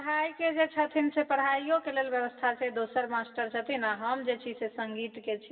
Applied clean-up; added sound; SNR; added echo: none; none; none; reverberation time 1.6 s.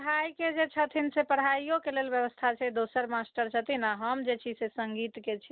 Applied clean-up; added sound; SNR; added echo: none; none; none; none.